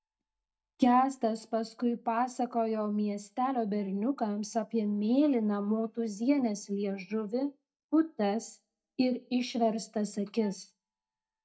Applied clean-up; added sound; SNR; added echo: neural mask model DeepFilterNet 3.